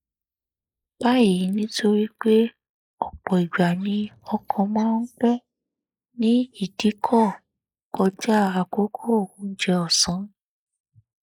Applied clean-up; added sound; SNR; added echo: neural mask model Resemble Enhance denoiser.